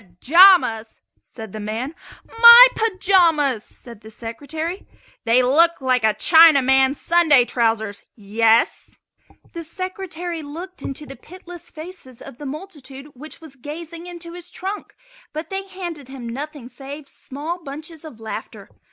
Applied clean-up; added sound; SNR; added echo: none; none; none; none.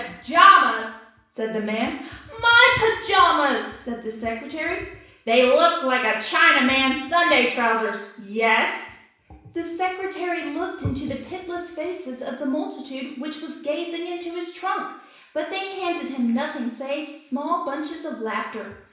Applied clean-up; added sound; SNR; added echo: none; none; none; reverberation time 0.7 s.